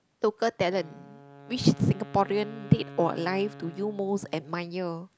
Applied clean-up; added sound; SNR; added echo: none; Wind instrument, woodwind instrument; 18 dB; none.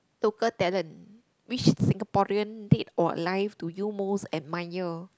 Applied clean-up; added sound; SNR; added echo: none; none; none; none.